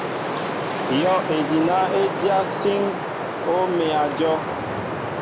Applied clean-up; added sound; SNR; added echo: none; Wind; 3 dB; none.